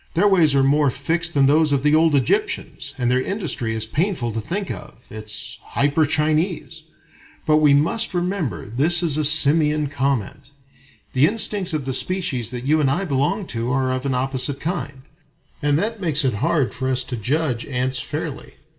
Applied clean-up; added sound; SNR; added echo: none; none; none; reverberation time 0.5 s.